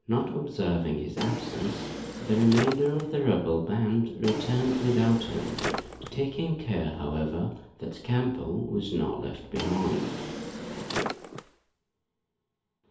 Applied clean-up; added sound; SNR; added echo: none; Drawer open or close; 7 dB; reverberation time 2.2 s.